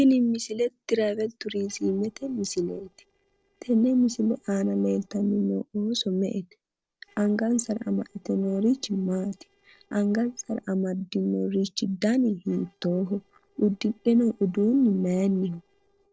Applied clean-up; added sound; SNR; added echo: neural separator model SepFormer DNS4.